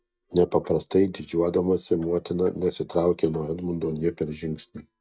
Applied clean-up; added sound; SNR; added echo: neural mask model DeepFilterNet 3.